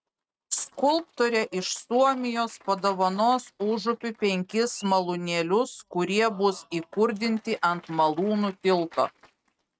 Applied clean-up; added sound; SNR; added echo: neural mask model RNNoise.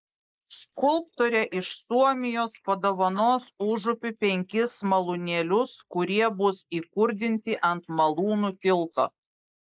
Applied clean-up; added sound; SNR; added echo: neural mask model Resemble Enhance denoiser.